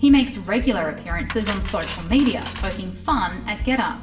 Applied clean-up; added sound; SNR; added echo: none; Cutlery, silverware; 16 dB; reverberation time 0.6 s.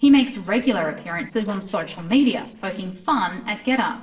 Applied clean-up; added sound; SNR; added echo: neural separator model SepFormer DNS4.